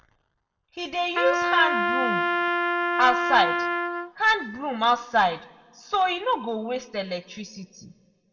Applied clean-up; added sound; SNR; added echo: none; Trumpet; -1 dB; reverberation time 0.8 s.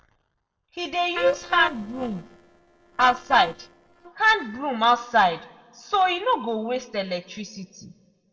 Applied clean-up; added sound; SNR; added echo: neural separator model SepFormer DNS4.